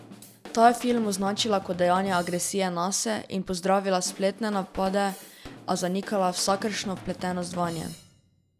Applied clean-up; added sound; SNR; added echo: none; Drum / Drum kit; 18 dB; none.